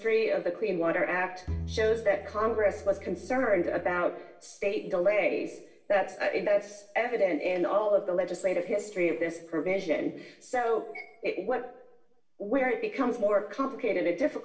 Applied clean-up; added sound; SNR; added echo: none; Bowed string instrument; 12 dB; reverberation time 0.7 s.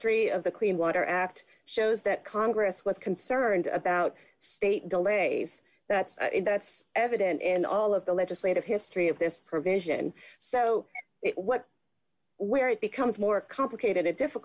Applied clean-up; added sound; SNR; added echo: none; none; none; none.